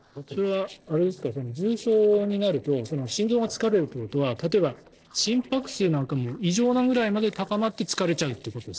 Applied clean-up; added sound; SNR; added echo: neural separator model SepFormer DNS4.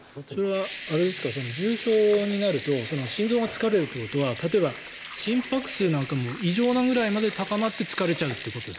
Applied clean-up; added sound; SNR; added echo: none; Sink (filling or washing) / Water tap, faucet / Liquid; 10 dB; none.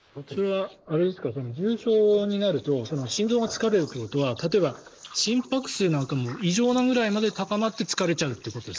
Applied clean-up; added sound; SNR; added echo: neural mask model Resemble Enhance denoiser.